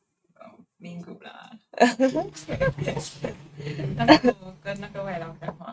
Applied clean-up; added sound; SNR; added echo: neural mask model RNNoise.